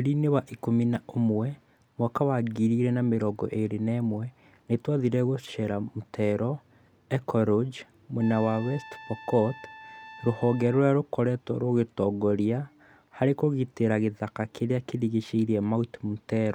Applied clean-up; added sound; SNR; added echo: none; Trumpet; 19 dB; none.